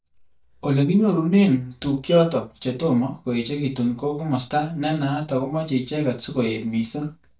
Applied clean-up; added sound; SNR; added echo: neural mask model DeepFilterNet 3.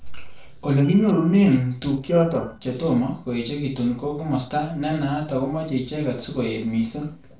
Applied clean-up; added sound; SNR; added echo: neural separator model SepFormer DNS4.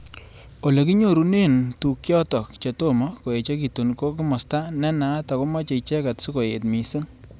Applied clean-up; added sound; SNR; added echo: none; none; none; none.